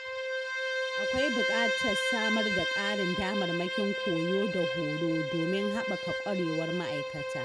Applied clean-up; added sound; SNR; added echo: none; Bowed string instrument; -1 dB; none.